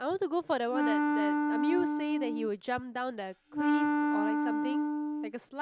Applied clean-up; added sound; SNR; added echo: none; Wind instrument, woodwind instrument; -4 dB; none.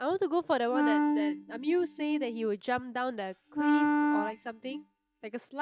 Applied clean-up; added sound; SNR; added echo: neural mask model DeepFilterNet 3.